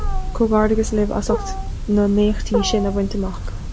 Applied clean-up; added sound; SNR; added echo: none; Wild animals; 3 dB; none.